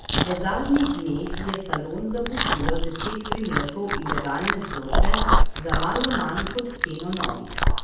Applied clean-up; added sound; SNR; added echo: none; Chewing, mastication; -5 dB; reverberation time 0.8 s.